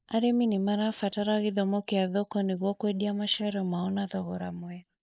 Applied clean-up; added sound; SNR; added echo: neural mask model Resemble Enhance denoiser.